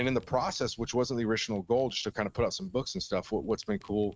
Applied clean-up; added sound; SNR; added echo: neural mask model RNNoise.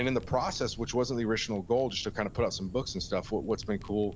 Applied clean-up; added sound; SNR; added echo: none; Fire; 14 dB; none.